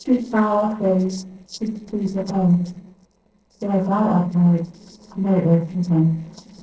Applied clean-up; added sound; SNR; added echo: neural separator model SepFormer DNS4.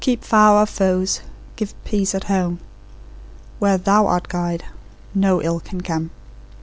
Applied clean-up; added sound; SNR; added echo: none; none; none; none.